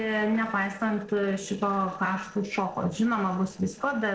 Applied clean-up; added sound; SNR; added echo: neural separator model SepFormer DNS4.